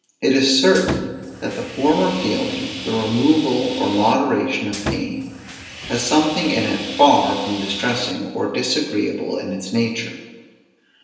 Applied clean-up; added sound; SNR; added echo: none; Sawing; 10 dB; reverberation time 1.0 s.